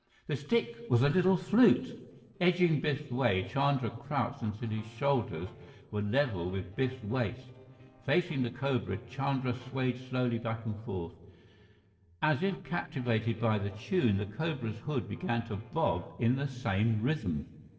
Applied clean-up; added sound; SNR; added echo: neural separator model SepFormer DNS4.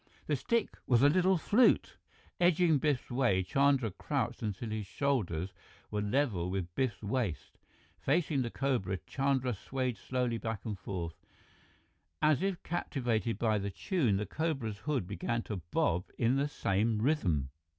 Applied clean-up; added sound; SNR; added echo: none; none; none; none.